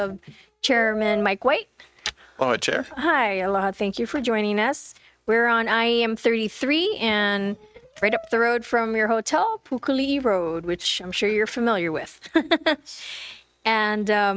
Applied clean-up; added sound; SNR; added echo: neural mask model RNNoise.